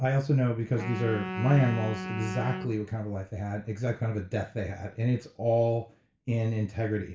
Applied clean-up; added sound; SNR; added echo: none; Wind instrument, woodwind instrument; 9 dB; reverberation time 0.3 s.